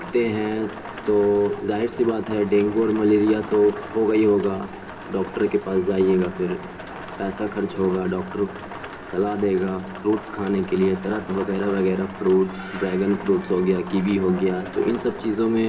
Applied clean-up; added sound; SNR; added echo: none; Rain; 15 dB; reverberation time 0.3 s.